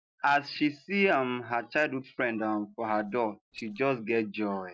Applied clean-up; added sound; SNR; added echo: neural separator model SepFormer DNS4.